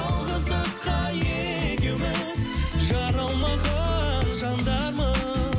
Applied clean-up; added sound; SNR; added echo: none; none; none; none.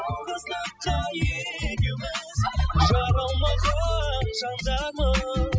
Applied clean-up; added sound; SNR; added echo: classical method spectral subtraction.